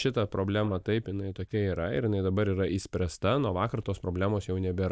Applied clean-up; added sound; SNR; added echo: neural mask model DeepFilterNet 3.